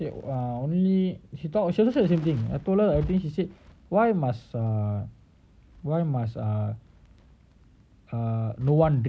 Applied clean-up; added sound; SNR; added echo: none; none; none; none.